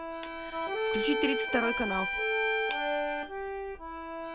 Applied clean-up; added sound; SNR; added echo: none; Accordion + Bowed string instrument; -5 dB; none.